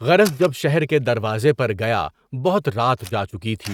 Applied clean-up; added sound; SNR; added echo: neural mask model RNNoise.